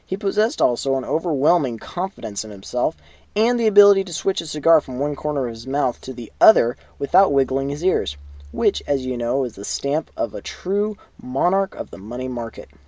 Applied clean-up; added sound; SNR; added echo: none; none; none; none.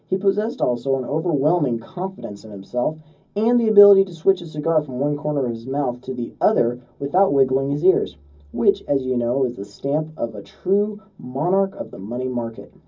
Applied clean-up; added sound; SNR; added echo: none; none; none; reverberation time 0.4 s.